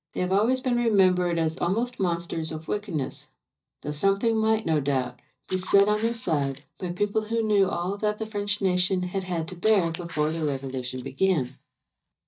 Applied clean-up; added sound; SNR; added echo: neural mask model DeepFilterNet 3.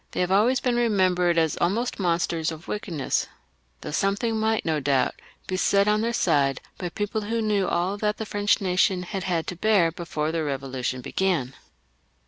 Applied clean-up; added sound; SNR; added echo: none; none; none; none.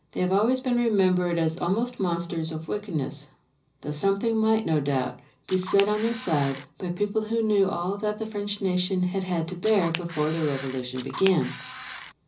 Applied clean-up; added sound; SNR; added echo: none; Camera; 10 dB; reverberation time 0.5 s.